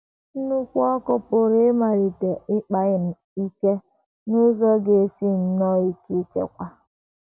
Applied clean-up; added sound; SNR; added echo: none; none; none; none.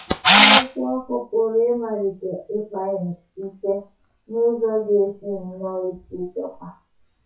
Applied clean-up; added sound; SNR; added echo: classical method WPE with log-MMSE.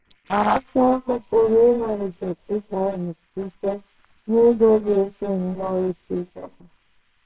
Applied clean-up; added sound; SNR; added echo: neural separator model SepFormer WHAMR!.